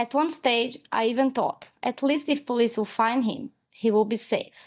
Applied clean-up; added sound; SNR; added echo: neural mask model DeepFilterNet 3.